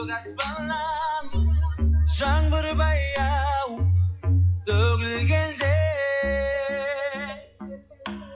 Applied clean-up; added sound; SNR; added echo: classical method log-MMSE.